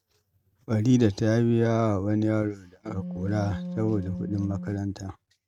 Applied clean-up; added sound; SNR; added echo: neural mask model RNNoise.